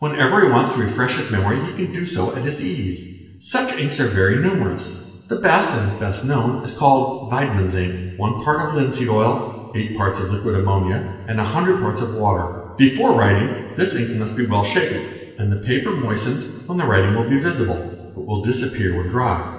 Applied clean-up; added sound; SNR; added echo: none; none; none; reverberation time 1.4 s.